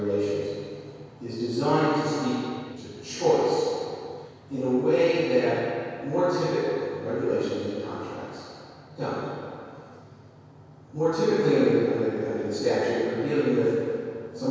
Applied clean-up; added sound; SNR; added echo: none; none; none; reverberation time 2.2 s.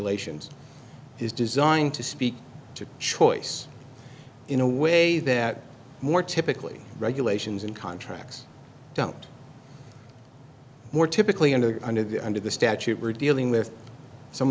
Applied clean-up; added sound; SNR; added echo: none; none; none; none.